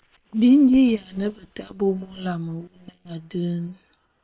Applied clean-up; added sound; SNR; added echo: neural separator model SepFormer WHAM!.